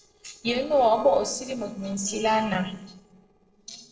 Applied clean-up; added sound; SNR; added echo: neural separator model SepFormer DNS4.